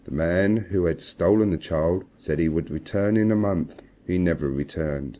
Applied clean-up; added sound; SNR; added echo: none; none; none; none.